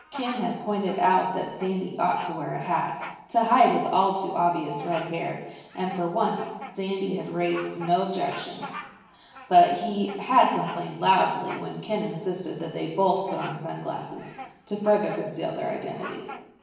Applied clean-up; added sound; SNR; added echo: none; Bird vocalization, bird call, bird song; 18 dB; reverberation time 0.9 s.